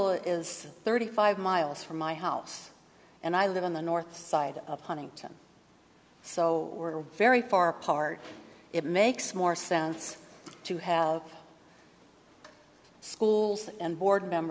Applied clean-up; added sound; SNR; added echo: none; none; none; none.